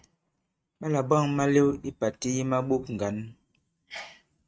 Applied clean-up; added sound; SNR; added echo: neural mask model RNNoise.